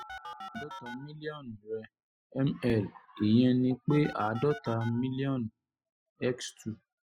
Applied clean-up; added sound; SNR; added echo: classical method spectral subtraction.